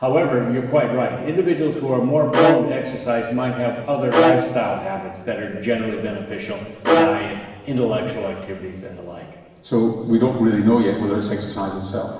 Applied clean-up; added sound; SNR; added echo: none; Bowed string instrument; 1 dB; reverberation time 1.2 s.